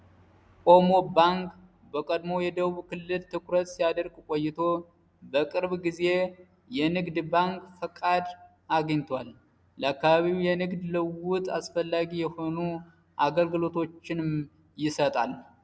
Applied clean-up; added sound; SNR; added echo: none; none; none; none.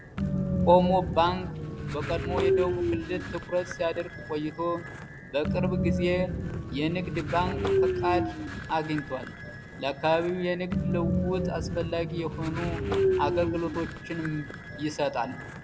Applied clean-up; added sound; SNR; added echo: none; Train; 0 dB; none.